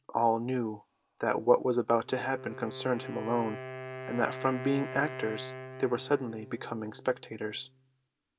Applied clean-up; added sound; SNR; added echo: none; Wind instrument, woodwind instrument; 13 dB; none.